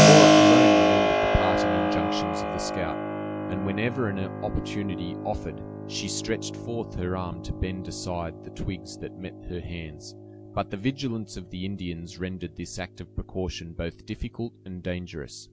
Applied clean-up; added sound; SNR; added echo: none; Keyboard (musical); -5 dB; none.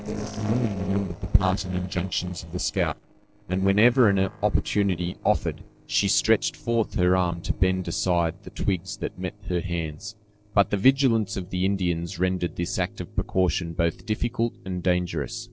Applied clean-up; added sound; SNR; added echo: neural separator model SepFormer DNS4.